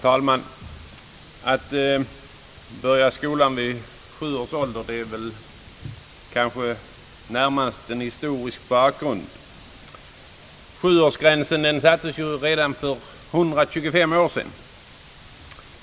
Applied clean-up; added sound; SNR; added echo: none; none; none; none.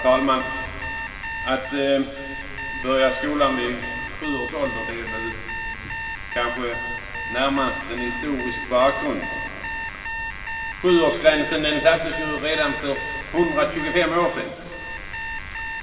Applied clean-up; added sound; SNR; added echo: none; Alarm; 7 dB; reverberation time 2.2 s.